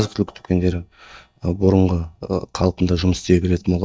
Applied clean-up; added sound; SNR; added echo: neural mask model DeepFilterNet 3.